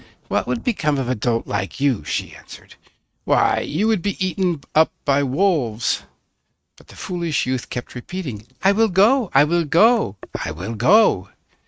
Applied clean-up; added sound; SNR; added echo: neural mask model RNNoise.